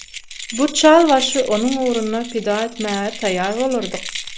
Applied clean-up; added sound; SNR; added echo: none; Keys jangling; 12 dB; none.